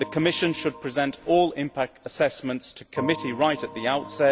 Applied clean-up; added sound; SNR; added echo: none; Organ; 16 dB; none.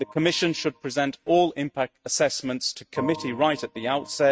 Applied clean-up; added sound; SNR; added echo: neural mask model RNNoise.